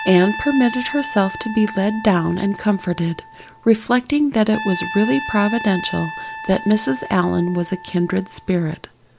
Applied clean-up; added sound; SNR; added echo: none; Trumpet; 12 dB; none.